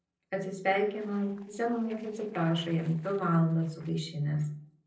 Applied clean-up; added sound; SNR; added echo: neural separator model SepFormer DNS4.